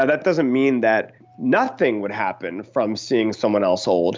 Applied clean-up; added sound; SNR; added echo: none; none; none; none.